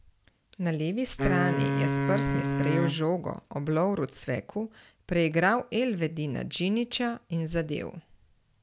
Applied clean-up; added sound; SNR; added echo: none; Wind instrument, woodwind instrument; 0 dB; none.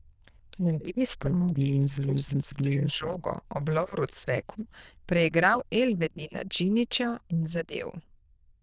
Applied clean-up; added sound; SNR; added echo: neural diffusion model UNIVERSE++.